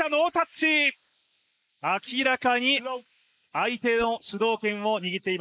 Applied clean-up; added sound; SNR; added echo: neural mask model Resemble Enhance denoiser.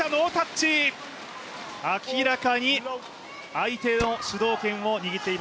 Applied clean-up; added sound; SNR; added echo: none; Tools; 10 dB; none.